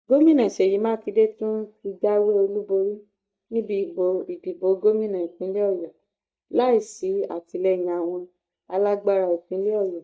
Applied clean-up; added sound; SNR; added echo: neural mask model DeepFilterNet 3.